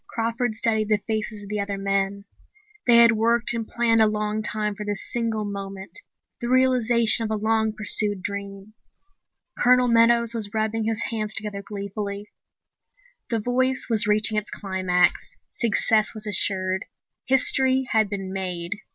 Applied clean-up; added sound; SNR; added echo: none; none; none; none.